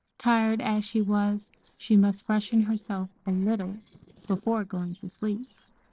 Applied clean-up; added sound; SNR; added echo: neural separator model SepFormer DNS4.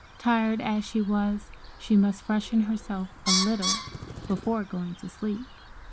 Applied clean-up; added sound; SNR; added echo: none; Bird; 8 dB; none.